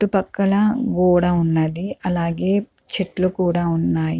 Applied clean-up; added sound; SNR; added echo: none; none; none; none.